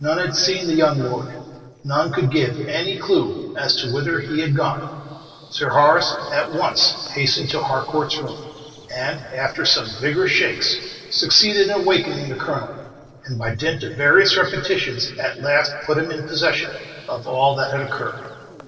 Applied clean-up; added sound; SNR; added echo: neural separator model SepFormer DNS4.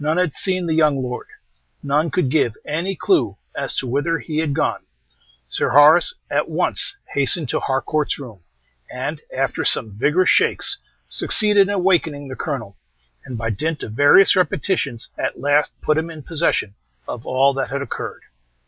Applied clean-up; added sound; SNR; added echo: none; none; none; none.